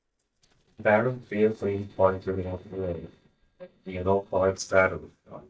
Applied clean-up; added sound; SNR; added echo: neural mask model DeepFilterNet 3.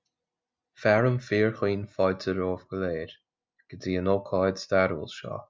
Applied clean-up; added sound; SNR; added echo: none; none; none; none.